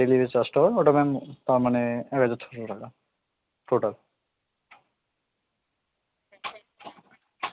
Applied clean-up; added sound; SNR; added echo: none; none; none; none.